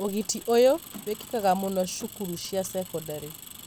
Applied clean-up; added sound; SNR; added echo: none; Engine; 16 dB; none.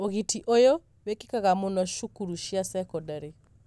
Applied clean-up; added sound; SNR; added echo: none; none; none; none.